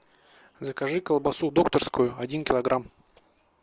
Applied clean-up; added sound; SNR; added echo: none; none; none; none.